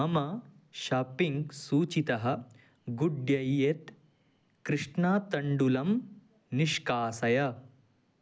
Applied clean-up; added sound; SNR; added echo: none; none; none; none.